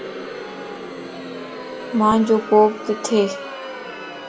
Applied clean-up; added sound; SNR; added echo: none; Crowd; 10 dB; none.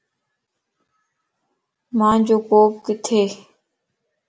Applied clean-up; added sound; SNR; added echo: none; none; none; none.